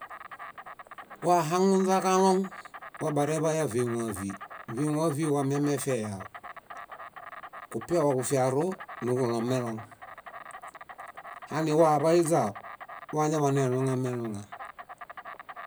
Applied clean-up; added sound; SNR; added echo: none; Insect; 15 dB; none.